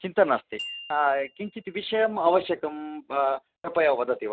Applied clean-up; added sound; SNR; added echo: neural mask model RNNoise.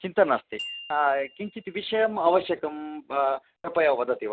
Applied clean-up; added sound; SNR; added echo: none; Glockenspiel; 20 dB; none.